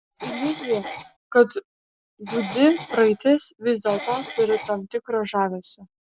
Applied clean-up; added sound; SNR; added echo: none; Cough; 11 dB; none.